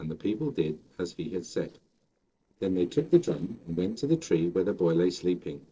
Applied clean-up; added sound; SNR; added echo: neural separator model SepFormer DNS4.